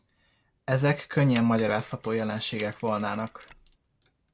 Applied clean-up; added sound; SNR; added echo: none; Mechanisms; 18 dB; none.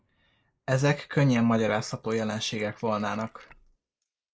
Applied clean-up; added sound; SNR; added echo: neural mask model Resemble Enhance denoiser.